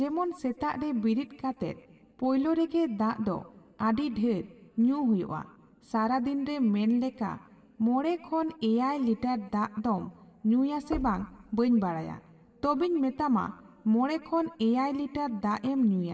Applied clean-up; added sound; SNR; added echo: none; Knock; 16 dB; reverberation time 1.6 s.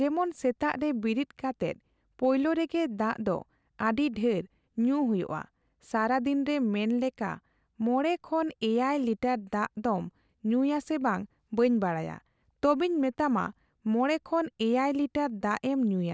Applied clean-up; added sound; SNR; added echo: none; none; none; none.